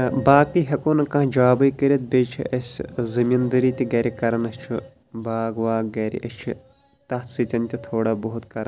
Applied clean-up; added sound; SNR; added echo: none; none; none; none.